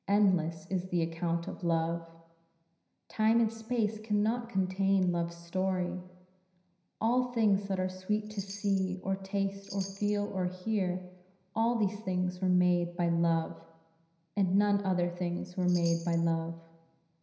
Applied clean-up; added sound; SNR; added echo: none; Chime; 19 dB; reverberation time 0.9 s.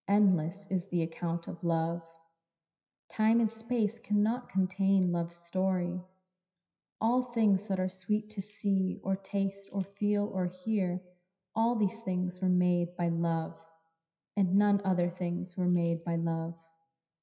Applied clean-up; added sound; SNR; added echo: classical method WPE with log-MMSE.